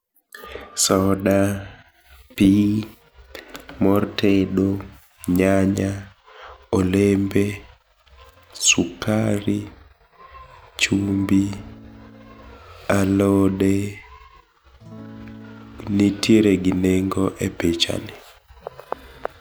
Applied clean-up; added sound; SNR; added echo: none; Acoustic guitar / Strum; 20 dB; none.